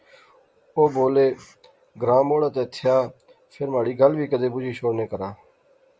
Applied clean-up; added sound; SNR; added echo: none; none; none; none.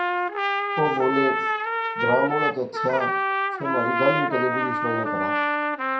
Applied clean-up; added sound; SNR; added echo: none; Trumpet; -2 dB; reverberation time 0.4 s.